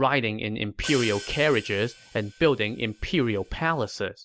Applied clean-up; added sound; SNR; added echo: none; Hi-hat; 16 dB; none.